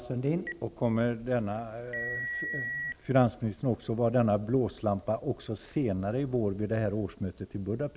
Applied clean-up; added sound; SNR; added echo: none; Telephone; 8 dB; none.